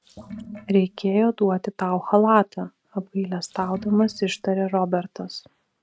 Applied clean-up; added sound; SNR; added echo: neural mask model RNNoise.